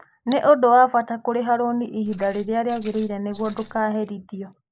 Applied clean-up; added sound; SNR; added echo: neural mask model Resemble Enhance denoiser.